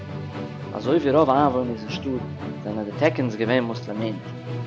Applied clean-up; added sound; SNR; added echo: none; Musical instrument; 8 dB; none.